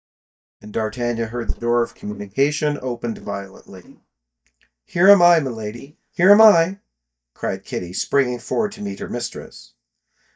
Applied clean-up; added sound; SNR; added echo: neural mask model DeepFilterNet 3.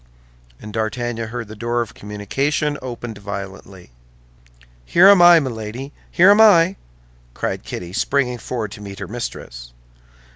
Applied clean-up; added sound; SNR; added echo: none; none; none; none.